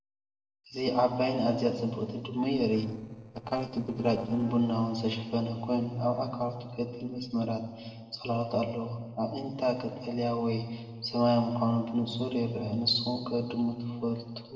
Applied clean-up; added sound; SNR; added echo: neural separator model SepFormer DNS4.